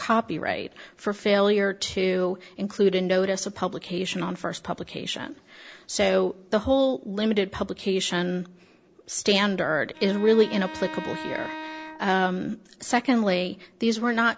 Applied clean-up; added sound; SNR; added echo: none; Bowed string instrument; 14 dB; none.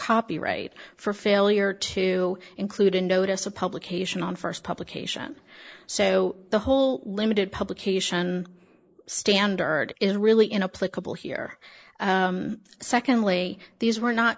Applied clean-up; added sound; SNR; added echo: neural mask model Resemble Enhance denoiser.